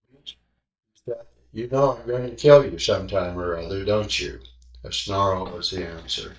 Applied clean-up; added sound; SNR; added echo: neural mask model DeepFilterNet 3.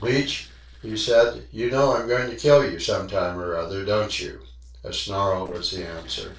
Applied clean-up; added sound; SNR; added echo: neural separator model SepFormer DNS4.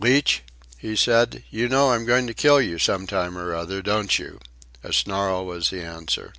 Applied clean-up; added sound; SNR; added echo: none; none; none; none.